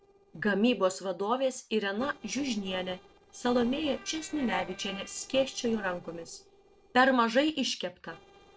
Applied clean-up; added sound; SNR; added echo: neural separator model SepFormer DNS4.